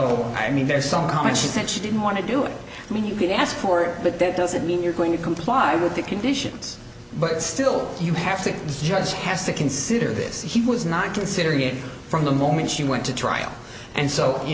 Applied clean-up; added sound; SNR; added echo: none; none; none; none.